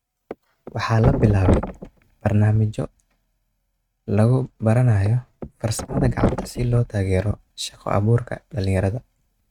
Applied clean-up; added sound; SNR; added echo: neural mask model RNNoise.